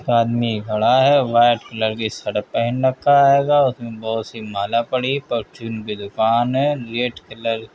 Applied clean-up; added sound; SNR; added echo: none; none; none; none.